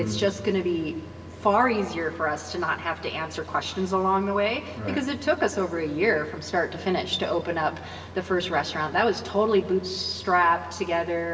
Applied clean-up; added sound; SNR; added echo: none; Car; 19 dB; reverberation time 2.9 s.